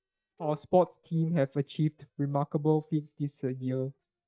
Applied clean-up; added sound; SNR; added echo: neural mask model DeepFilterNet 3.